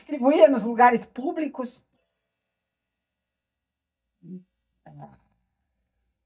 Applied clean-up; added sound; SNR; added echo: neural mask model DeepFilterNet 3.